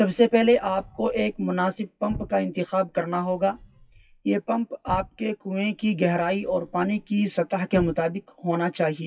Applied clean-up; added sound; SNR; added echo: classical method WPE with log-MMSE.